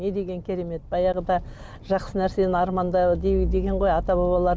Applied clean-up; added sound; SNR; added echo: none; none; none; none.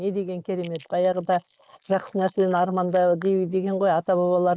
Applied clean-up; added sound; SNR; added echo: neural mask model Resemble Enhance denoiser.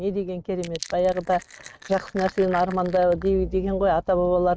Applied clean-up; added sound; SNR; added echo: neural mask model RNNoise.